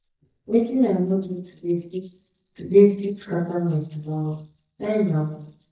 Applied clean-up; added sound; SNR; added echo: neural mask model DeepFilterNet 3.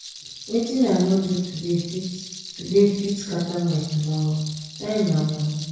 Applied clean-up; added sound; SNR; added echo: none; Rattle; 15 dB; reverberation time 1.0 s.